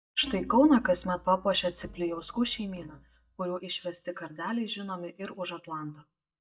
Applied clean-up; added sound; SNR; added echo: neural mask model DeepFilterNet 3.